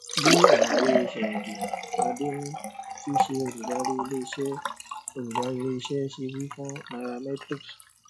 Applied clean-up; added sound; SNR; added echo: classical method log-MMSE.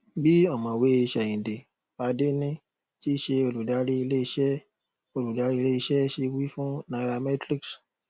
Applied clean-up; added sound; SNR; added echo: none; none; none; none.